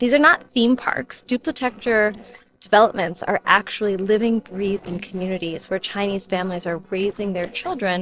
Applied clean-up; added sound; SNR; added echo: neural separator model SepFormer DNS4.